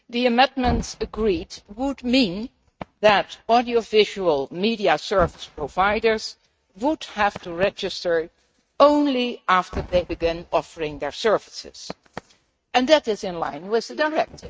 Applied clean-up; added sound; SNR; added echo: neural mask model RNNoise.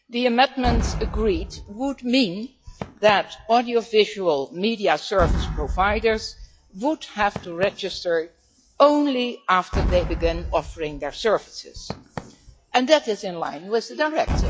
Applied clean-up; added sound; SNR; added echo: classical method log-MMSE.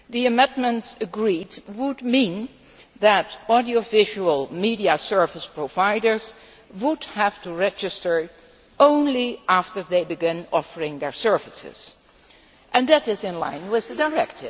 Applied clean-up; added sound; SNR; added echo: none; none; none; none.